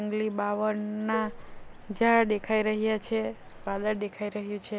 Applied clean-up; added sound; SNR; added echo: none; Dishes, pots, and pans + Livestock, farm animals, working animals; 13 dB; none.